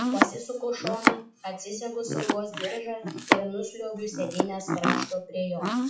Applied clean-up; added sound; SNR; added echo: classical method WPE with log-MMSE.